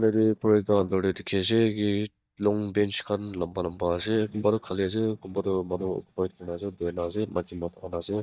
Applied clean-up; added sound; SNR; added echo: neural mask model DeepFilterNet 3.